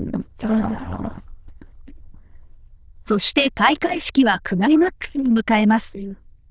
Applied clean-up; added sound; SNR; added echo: neural diffusion model UNIVERSE++.